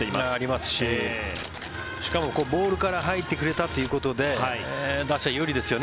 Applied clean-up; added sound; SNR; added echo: none; Tearing; 18 dB; none.